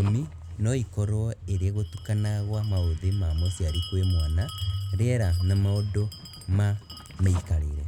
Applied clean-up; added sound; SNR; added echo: none; Bell; 19 dB; none.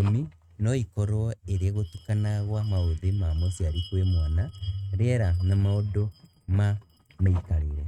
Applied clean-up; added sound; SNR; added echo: neural mask model RNNoise.